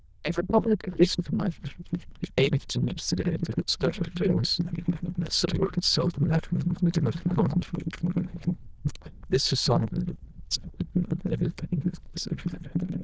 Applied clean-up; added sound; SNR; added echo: neural diffusion model UNIVERSE++.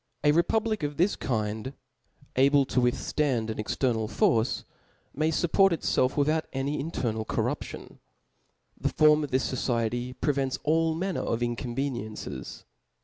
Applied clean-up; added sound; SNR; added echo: none; none; none; none.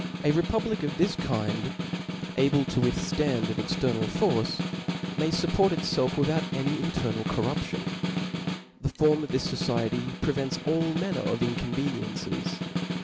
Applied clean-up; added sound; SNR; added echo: none; Snare drum; 3 dB; none.